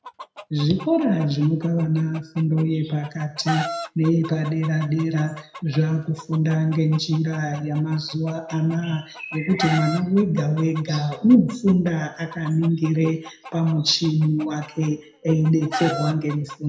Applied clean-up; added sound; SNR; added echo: none; Chicken, rooster; 15 dB; reverberation time 0.4 s.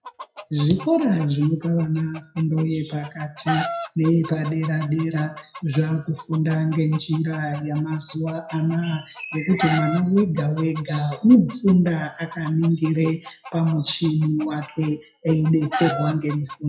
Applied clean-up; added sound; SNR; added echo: classical method WPE with log-MMSE.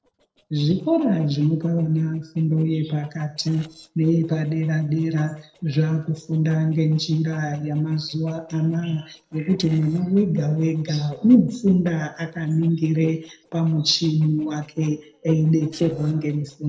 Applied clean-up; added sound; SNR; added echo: neural separator model SepFormer DNS4.